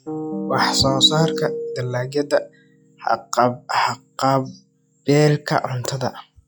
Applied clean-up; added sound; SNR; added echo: classical method log-MMSE.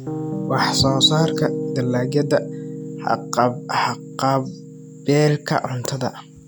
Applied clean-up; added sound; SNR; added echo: none; Piano; 7 dB; none.